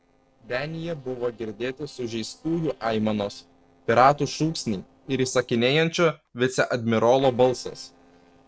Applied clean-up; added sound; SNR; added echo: neural separator model SepFormer DNS4.